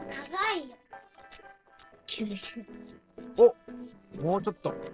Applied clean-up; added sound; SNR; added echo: neural separator model SepFormer DNS4.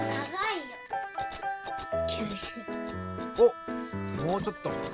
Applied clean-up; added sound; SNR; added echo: none; Bicycle bell; 18 dB; none.